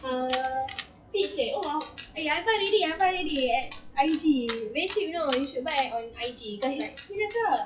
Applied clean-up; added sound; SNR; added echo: classical method WPE with log-MMSE.